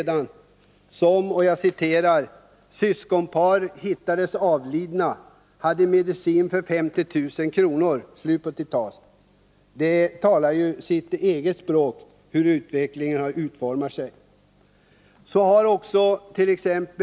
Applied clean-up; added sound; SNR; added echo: none; none; none; none.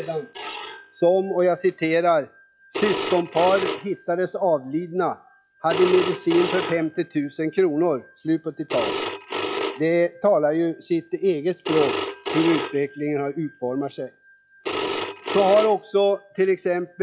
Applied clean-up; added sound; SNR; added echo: classical method log-MMSE.